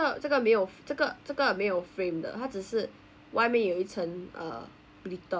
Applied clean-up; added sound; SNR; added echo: none; none; none; none.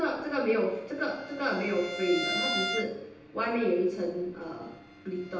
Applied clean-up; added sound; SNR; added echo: none; Bowed string instrument; 8 dB; reverberation time 0.9 s.